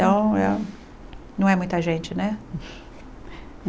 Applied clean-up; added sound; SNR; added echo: none; none; none; none.